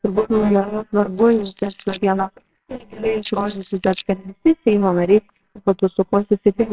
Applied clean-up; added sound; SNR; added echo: neural separator model SepFormer WHAMR!.